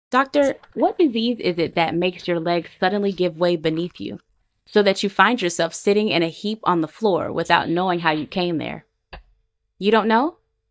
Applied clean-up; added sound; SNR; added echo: neural mask model DeepFilterNet 3.